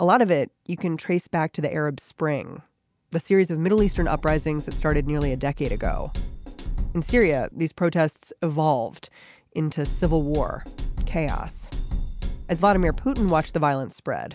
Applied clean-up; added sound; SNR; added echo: none; Drum kit; 4 dB; none.